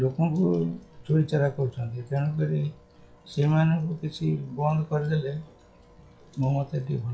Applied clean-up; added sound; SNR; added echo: classical method log-MMSE.